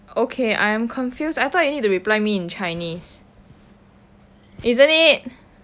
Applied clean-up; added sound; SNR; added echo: none; none; none; none.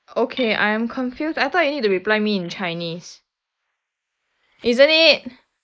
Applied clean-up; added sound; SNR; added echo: neural mask model Resemble Enhance denoiser.